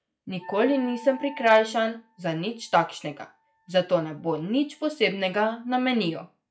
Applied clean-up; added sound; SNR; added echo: classical method log-MMSE.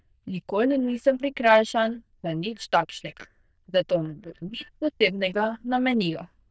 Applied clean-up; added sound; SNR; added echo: neural diffusion model UNIVERSE++.